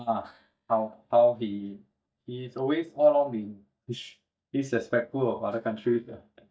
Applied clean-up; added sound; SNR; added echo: neural mask model DeepFilterNet 3.